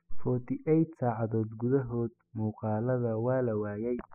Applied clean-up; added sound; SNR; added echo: classical method spectral subtraction.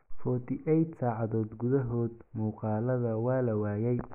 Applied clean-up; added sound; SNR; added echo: neural mask model Resemble Enhance denoiser.